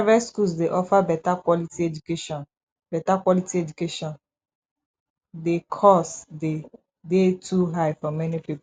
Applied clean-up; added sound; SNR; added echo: none; none; none; none.